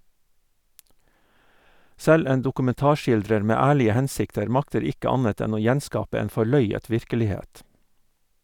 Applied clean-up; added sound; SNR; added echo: none; none; none; none.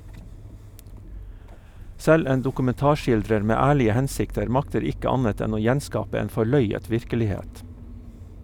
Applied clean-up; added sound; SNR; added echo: none; Engine starting / Motor vehicle (road); 14 dB; none.